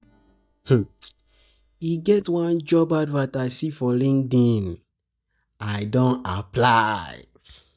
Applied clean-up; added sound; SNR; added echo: neural mask model DeepFilterNet 3.